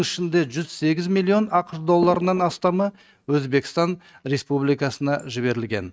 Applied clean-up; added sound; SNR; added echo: neural mask model RNNoise.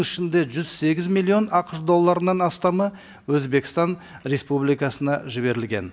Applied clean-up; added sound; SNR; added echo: none; none; none; none.